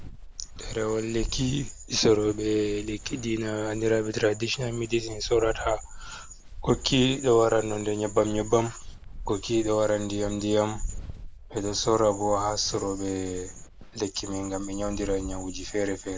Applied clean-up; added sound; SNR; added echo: none; Walk, footsteps; 12 dB; none.